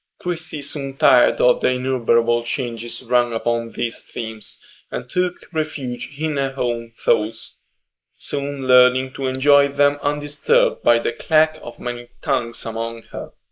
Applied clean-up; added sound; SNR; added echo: neural mask model Resemble Enhance denoiser.